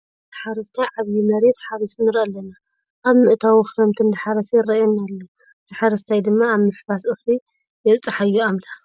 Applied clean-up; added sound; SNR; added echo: none; none; none; none.